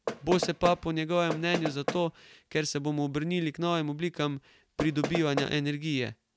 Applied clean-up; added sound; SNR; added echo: none; Knock; 6 dB; none.